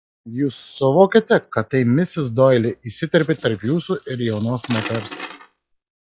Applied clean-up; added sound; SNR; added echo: classical method log-MMSE.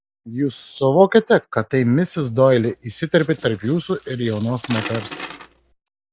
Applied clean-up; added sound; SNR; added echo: none; Coin (dropping); 13 dB; none.